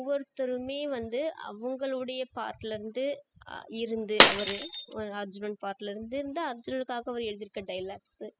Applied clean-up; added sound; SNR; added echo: classical method spectral subtraction.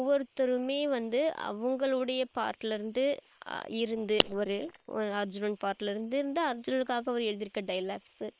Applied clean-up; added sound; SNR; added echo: neural separator model SepFormer WHAM!.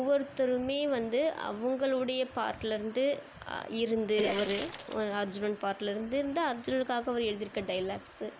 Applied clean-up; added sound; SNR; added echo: neural mask model Resemble Enhance denoiser.